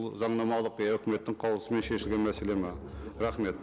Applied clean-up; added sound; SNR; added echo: none; Bowed string instrument; 13 dB; none.